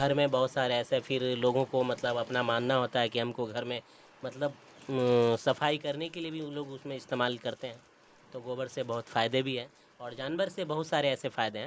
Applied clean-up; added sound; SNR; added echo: neural mask model Resemble Enhance denoiser.